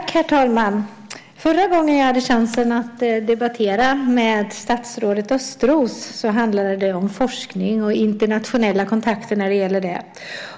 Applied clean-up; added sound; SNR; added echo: none; none; none; none.